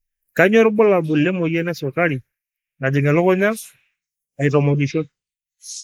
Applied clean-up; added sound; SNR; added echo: neural mask model Resemble Enhance denoiser.